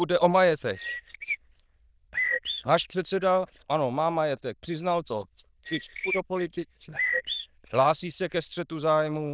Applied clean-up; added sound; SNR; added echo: neural diffusion model UNIVERSE++.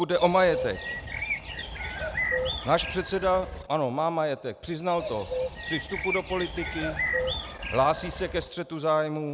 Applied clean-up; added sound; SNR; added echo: none; Bird; 4 dB; none.